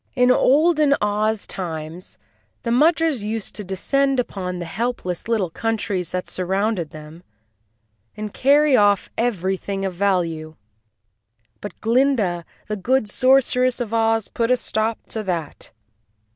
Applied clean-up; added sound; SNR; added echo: none; none; none; none.